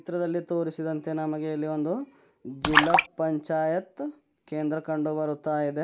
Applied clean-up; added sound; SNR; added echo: none; Splash, splatter; -1 dB; none.